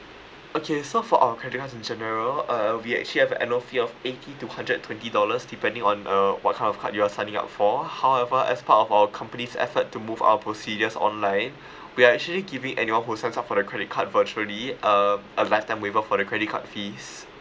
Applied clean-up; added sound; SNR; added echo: none; none; none; none.